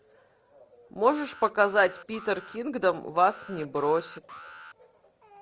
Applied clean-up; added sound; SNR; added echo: none; Alarm; 18 dB; none.